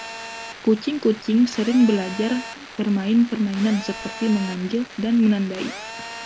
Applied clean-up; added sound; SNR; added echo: none; Telephone; 14 dB; none.